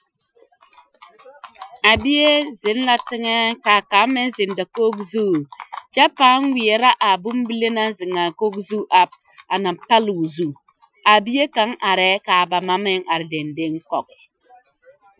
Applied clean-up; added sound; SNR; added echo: classical method Wiener filter.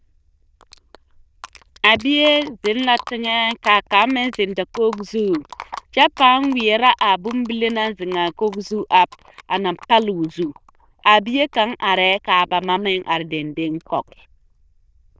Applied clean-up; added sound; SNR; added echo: neural diffusion model UNIVERSE++.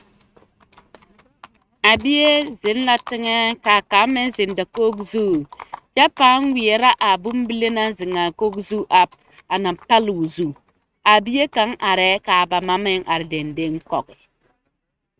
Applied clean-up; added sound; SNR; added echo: neural mask model RNNoise.